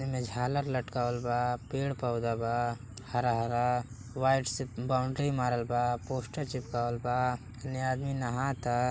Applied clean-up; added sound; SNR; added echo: none; none; none; none.